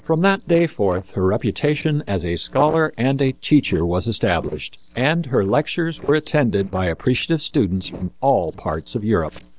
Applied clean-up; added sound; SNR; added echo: neural separator model SepFormer DNS4.